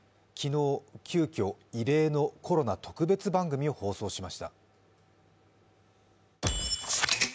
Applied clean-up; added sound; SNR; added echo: none; none; none; none.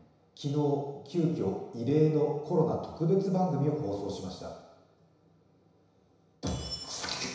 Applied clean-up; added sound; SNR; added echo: none; none; none; reverberation time 1.0 s.